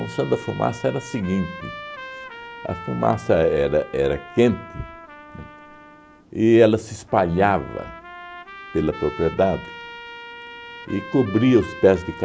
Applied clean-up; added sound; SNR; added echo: none; Trumpet; 16 dB; none.